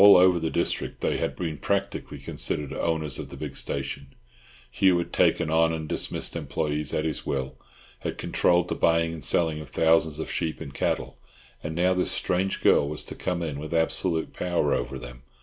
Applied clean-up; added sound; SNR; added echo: none; none; none; none.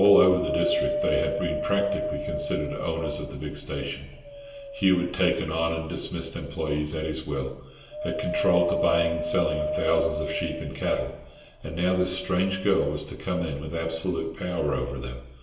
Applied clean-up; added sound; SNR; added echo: none; Wind; 6 dB; reverberation time 0.9 s.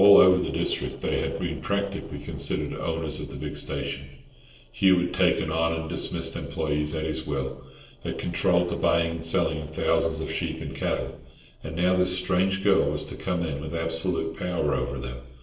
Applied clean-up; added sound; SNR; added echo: neural separator model SepFormer DNS4.